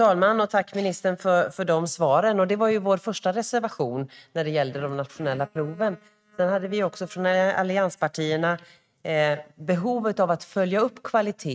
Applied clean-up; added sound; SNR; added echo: neural mask model RNNoise.